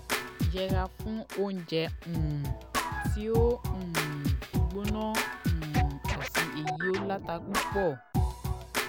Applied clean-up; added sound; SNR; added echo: none; Scratching (performance technique); -2 dB; none.